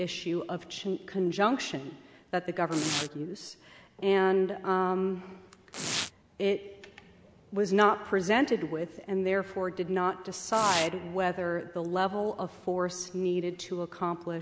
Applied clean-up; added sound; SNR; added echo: none; Domestic sounds, home sounds; 11 dB; none.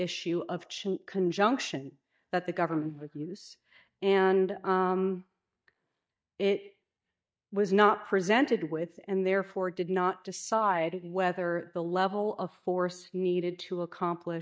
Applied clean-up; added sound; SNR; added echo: neural mask model DeepFilterNet 3.